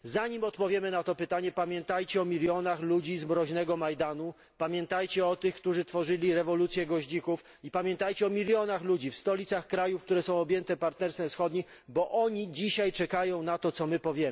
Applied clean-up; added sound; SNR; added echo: none; none; none; none.